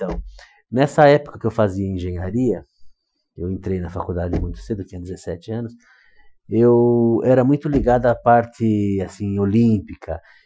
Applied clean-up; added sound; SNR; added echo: classical method Wiener filter.